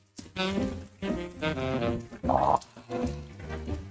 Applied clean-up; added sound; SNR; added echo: neural mask model RNNoise.